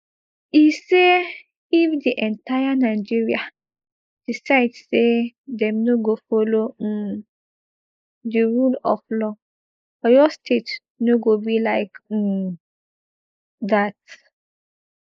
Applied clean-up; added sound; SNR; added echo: neural mask model Resemble Enhance denoiser.